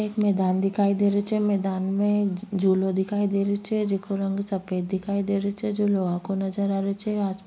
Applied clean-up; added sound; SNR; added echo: none; none; none; none.